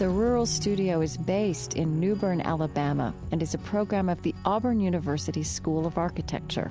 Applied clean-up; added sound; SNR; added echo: none; none; none; none.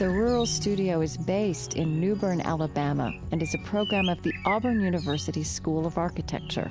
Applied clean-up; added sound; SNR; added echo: none; Bird; 14 dB; none.